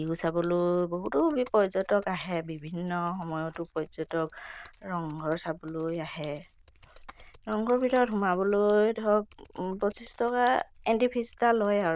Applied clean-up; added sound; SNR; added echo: neural diffusion model UNIVERSE++.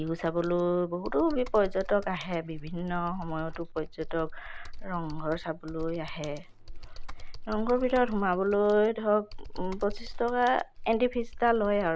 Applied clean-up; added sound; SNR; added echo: none; Computer keyboard; 8 dB; none.